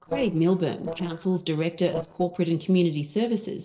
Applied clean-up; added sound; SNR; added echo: neural separator model SepFormer DNS4.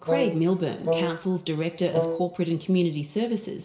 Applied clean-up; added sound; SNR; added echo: none; Wind instrument, woodwind instrument; 3 dB; reverberation time 0.6 s.